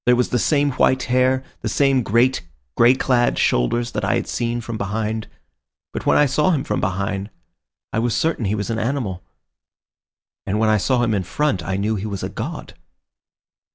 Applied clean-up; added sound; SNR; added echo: none; none; none; none.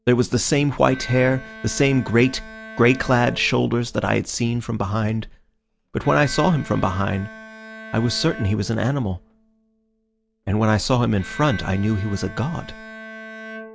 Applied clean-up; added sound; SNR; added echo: none; Bowed string instrument; 17 dB; none.